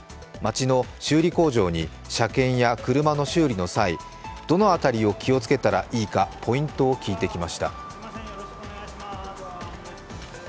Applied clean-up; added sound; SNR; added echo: none; none; none; none.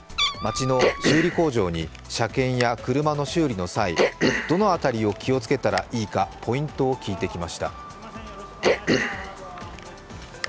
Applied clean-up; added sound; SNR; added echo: none; Cough + Meow; 2 dB; none.